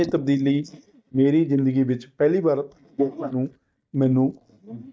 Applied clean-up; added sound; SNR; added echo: neural mask model DeepFilterNet 3.